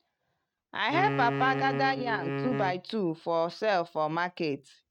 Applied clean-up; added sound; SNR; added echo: neural mask model RNNoise.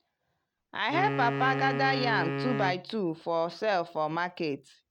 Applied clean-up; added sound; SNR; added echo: none; Wind instrument, woodwind instrument; 4 dB; none.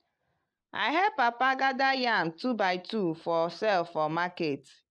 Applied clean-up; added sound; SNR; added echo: neural mask model Resemble Enhance denoiser.